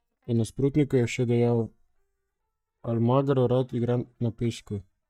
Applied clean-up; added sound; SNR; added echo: neural mask model DeepFilterNet 3.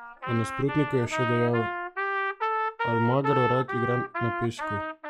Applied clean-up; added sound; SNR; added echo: classical method log-MMSE.